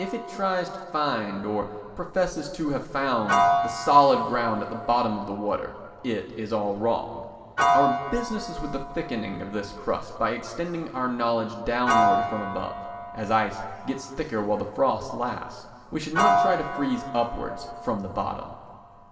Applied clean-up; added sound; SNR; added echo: none; Piano; 3 dB; reverberation time 2.0 s.